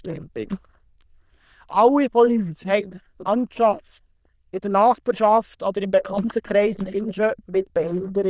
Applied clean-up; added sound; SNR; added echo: neural diffusion model UNIVERSE++.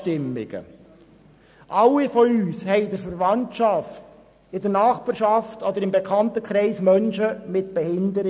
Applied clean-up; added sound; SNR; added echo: none; none; none; none.